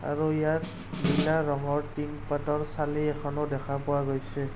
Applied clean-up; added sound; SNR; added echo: none; Snare drum; 4 dB; none.